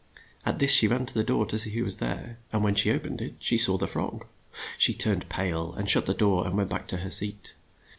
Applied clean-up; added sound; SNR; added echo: none; none; none; none.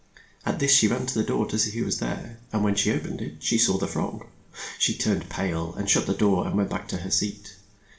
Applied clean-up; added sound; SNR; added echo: none; none; none; reverberation time 0.8 s.